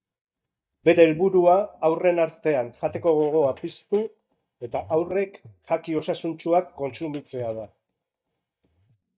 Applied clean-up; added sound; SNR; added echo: neural mask model DeepFilterNet 3.